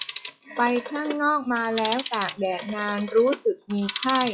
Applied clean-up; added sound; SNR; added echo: classical method log-MMSE.